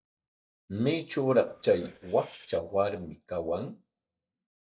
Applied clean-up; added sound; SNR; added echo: neural mask model DeepFilterNet 3.